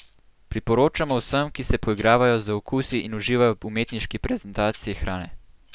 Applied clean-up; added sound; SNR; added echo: none; Rattle (instrument); 13 dB; none.